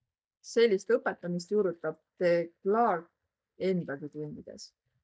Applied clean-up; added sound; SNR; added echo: neural mask model DeepFilterNet 3.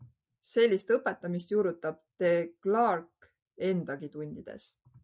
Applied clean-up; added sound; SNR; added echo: none; none; none; none.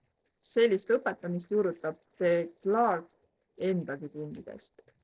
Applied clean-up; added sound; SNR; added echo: neural separator model SepFormer DNS4.